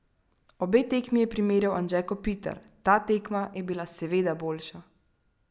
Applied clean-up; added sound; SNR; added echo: none; none; none; none.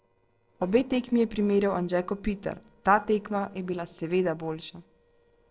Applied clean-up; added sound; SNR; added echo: neural separator model SepFormer DNS4.